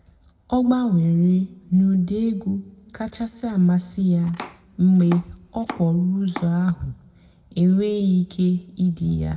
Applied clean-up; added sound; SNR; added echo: none; Domestic sounds, home sounds; 17 dB; reverberation time 0.9 s.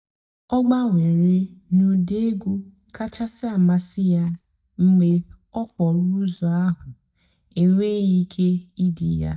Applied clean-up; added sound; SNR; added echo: neural mask model DeepFilterNet 3.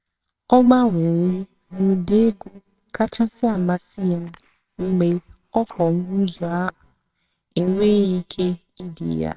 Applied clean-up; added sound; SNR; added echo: neural separator model SepFormer WHAMR!.